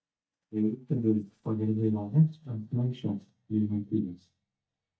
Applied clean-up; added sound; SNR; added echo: neural mask model DeepFilterNet 3.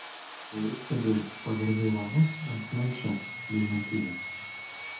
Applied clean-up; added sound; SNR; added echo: none; Sawing; 8 dB; reverberation time 0.6 s.